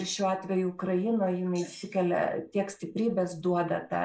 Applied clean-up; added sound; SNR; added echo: neural mask model Resemble Enhance denoiser.